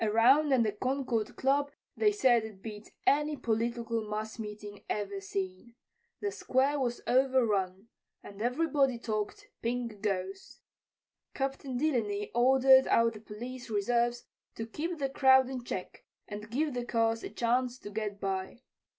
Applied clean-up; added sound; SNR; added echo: none; none; none; none.